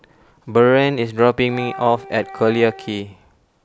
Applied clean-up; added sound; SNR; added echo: none; Wind instrument, woodwind instrument; 17 dB; none.